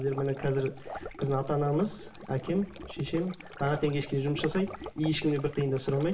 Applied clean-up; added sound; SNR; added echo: none; Stream; 14 dB; reverberation time 0.6 s.